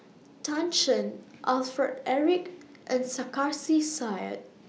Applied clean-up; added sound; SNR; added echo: none; none; none; none.